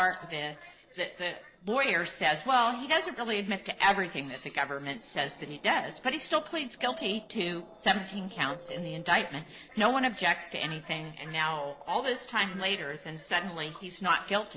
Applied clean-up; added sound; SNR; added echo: neural separator model SepFormer DNS4.